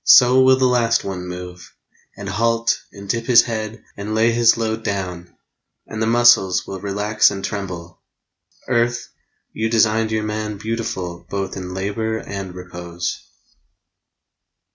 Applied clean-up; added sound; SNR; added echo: none; none; none; none.